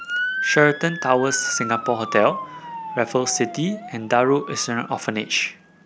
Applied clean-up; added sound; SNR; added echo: none; Motor vehicle (road) / Siren; 8 dB; none.